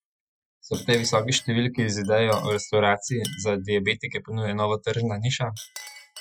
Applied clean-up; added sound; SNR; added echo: classical method Wiener filter.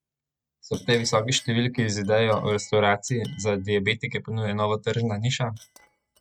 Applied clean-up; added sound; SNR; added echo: neural mask model RNNoise.